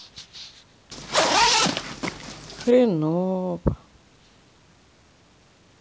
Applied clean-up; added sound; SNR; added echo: none; Zipper (clothing); -4 dB; none.